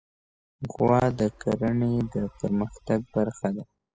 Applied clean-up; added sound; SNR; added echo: classical method spectral subtraction.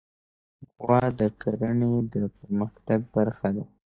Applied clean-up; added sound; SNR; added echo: neural mask model DeepFilterNet 3.